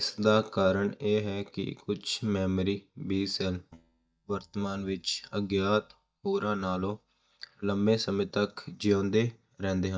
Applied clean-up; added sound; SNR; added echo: neural mask model DeepFilterNet 3.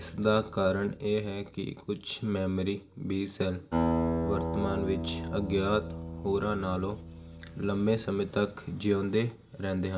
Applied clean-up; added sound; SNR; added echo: none; Acoustic guitar; 6 dB; reverberation time 0.5 s.